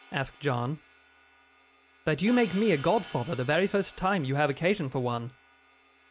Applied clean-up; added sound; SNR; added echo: none; Crash cymbal; 20 dB; none.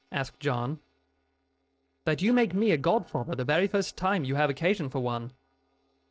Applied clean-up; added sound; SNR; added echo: neural separator model SepFormer DNS4.